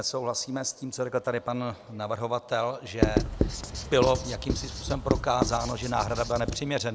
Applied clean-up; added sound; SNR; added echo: none; Writing; 1 dB; none.